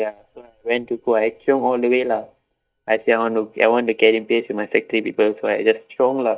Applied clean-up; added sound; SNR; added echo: neural mask model DeepFilterNet 3.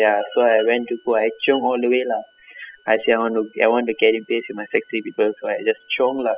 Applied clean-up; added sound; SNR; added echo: classical method spectral subtraction.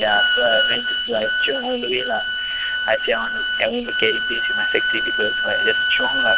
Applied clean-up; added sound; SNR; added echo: neural diffusion model UNIVERSE++.